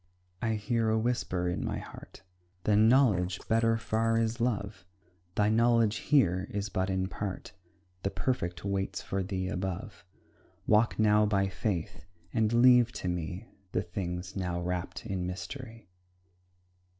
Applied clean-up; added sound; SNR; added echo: neural separator model SepFormer DNS4.